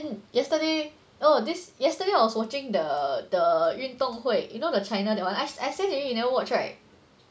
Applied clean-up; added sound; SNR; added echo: none; none; none; none.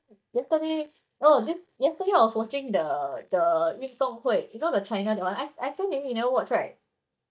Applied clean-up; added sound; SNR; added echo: neural mask model DeepFilterNet 3.